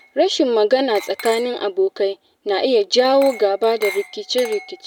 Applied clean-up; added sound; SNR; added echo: none; Glass; 18 dB; none.